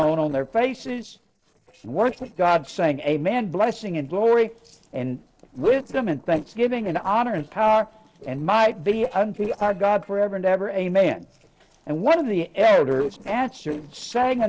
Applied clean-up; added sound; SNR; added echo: neural separator model SepFormer DNS4.